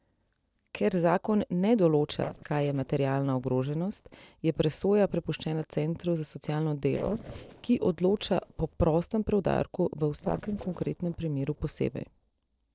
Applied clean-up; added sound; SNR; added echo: neural separator model SepFormer DNS4.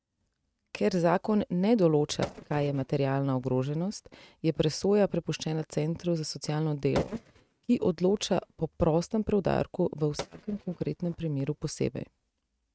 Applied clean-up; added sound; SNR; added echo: neural mask model RNNoise.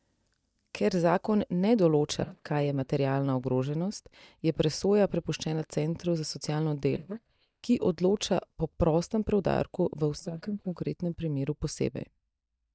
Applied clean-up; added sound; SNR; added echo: neural mask model DeepFilterNet 3.